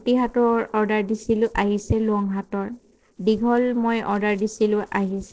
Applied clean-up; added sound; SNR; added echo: neural separator model SepFormer DNS4.